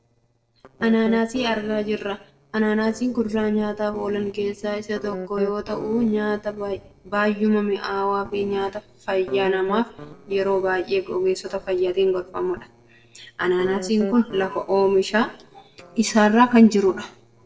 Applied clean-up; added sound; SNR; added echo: neural separator model SepFormer DNS4.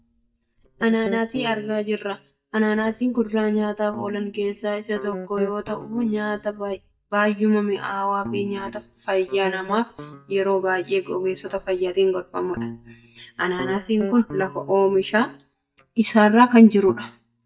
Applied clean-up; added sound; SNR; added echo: neural mask model DeepFilterNet 3.